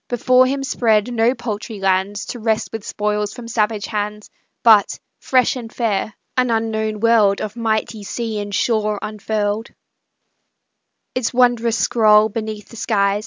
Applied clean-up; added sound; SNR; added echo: none; none; none; none.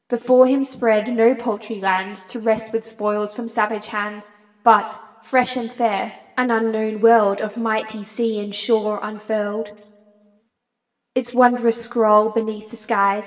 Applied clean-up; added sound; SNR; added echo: none; none; none; reverberation time 1.6 s.